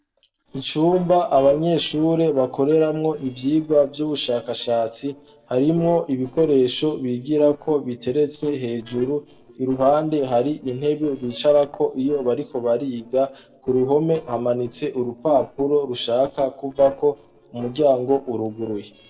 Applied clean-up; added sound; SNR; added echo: neural separator model SepFormer DNS4.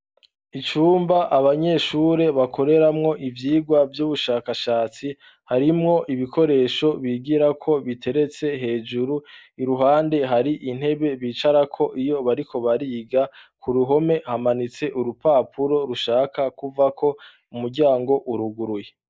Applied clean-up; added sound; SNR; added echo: none; none; none; none.